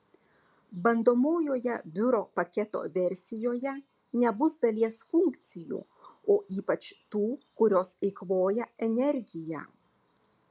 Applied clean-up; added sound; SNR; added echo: none; none; none; none.